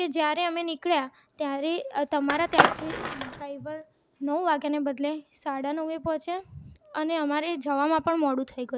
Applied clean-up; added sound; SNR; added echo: none; Skateboard; -3 dB; none.